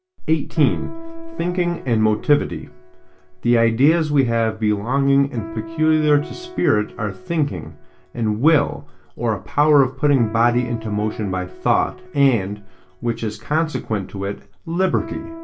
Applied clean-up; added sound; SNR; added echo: none; Piano; 17 dB; reverberation time 0.2 s.